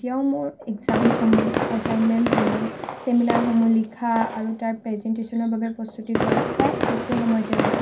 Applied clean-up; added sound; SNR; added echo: none; Fireworks; 3 dB; reverberation time 0.3 s.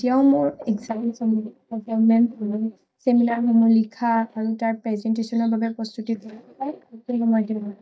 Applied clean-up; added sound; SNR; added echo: neural mask model DeepFilterNet 3.